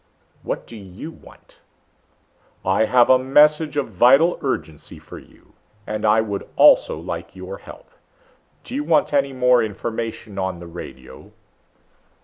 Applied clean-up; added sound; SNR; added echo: none; none; none; none.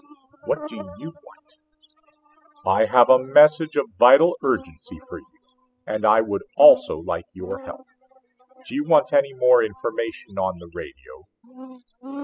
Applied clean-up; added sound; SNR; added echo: classical method spectral subtraction.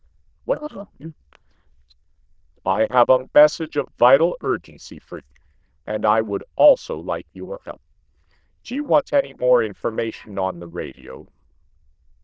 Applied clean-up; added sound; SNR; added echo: neural diffusion model UNIVERSE++.